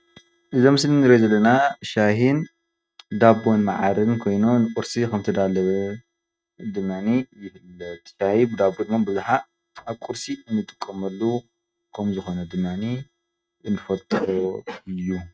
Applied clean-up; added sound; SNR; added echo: neural mask model RNNoise.